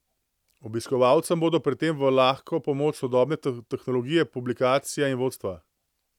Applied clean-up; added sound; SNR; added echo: none; none; none; none.